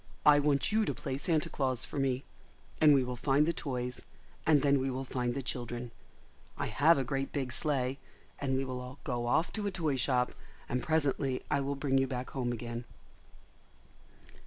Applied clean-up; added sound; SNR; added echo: none; none; none; none.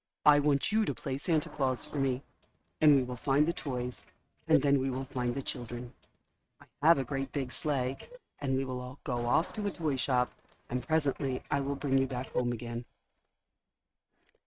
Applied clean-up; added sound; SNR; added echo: neural mask model RNNoise.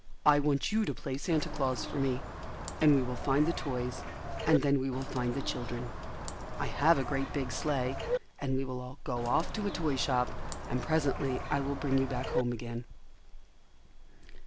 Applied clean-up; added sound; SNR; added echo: none; Bird; 6 dB; none.